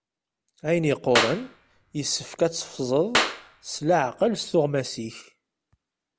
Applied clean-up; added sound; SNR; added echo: none; Clapping; 4 dB; none.